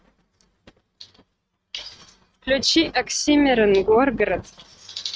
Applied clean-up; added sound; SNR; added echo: neural mask model RNNoise.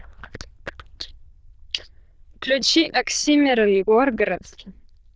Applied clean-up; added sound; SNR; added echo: neural diffusion model UNIVERSE++.